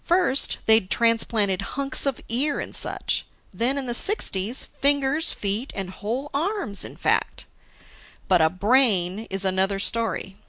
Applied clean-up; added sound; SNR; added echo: none; none; none; none.